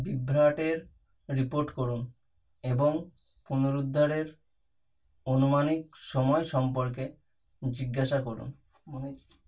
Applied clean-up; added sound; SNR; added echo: none; none; none; reverberation time 0.2 s.